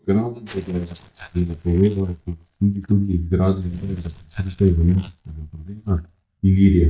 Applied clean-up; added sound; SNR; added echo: neural mask model DeepFilterNet 3.